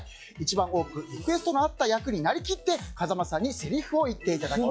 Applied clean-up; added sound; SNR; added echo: classical method log-MMSE.